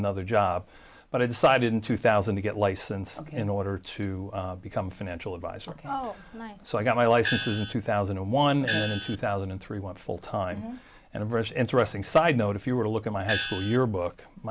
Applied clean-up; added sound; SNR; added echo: none; Gong; 3 dB; none.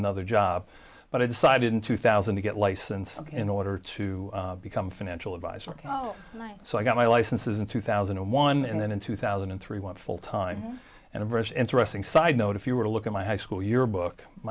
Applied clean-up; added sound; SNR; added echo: none; none; none; none.